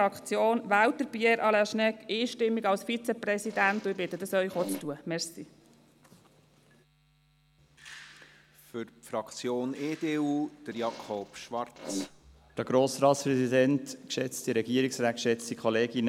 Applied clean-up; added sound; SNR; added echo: none; Fart; 12 dB; none.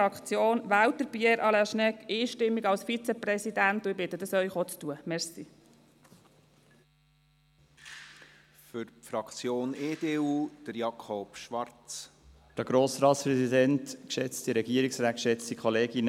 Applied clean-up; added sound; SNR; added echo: none; none; none; none.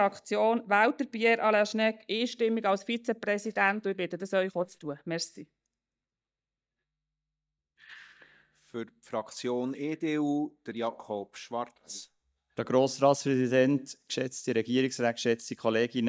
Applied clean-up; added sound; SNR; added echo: neural mask model DeepFilterNet 3.